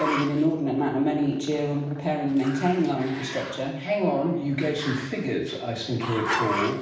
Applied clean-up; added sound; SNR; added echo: none; Growling; 9 dB; reverberation time 0.9 s.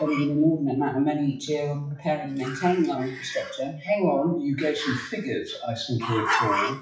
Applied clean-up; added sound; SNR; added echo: classical method WPE with log-MMSE.